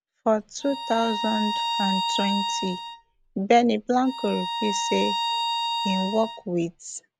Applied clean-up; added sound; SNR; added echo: none; Bowed string instrument; 3 dB; none.